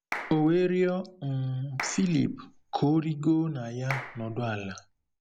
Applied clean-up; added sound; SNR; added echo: none; Clapping; 13 dB; none.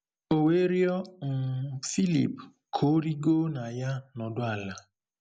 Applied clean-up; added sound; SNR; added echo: none; none; none; none.